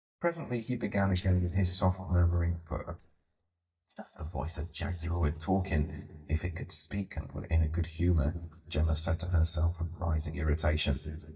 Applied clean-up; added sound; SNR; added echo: neural mask model DeepFilterNet 3.